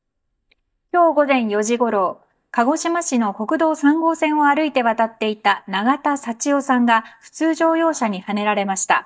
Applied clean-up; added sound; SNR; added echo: neural mask model DeepFilterNet 3.